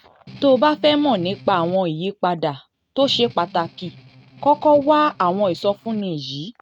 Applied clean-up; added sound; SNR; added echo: neural mask model RNNoise.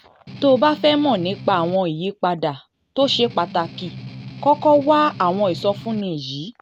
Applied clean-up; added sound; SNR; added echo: none; Strum; 15 dB; none.